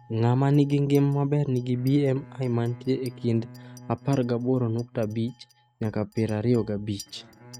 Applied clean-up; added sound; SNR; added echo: neural mask model RNNoise.